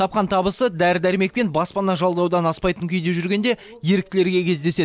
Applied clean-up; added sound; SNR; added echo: none; none; none; none.